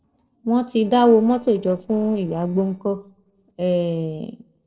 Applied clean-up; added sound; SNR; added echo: neural separator model SepFormer DNS4.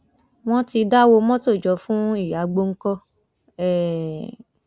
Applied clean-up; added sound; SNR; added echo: none; none; none; none.